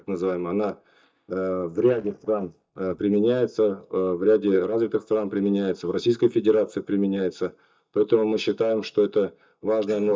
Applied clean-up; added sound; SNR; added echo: neural mask model DeepFilterNet 3.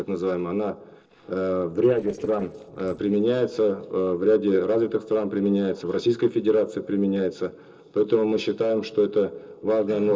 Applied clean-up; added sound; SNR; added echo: neural separator model SepFormer DNS4.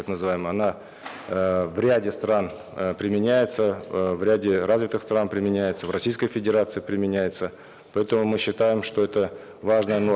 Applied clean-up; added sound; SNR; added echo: none; none; none; none.